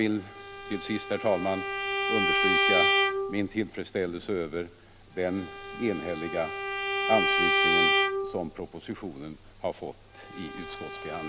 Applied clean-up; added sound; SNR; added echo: none; Bowed string instrument; -3 dB; none.